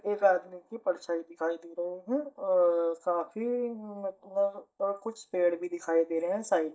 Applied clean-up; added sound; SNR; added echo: neural mask model DeepFilterNet 3.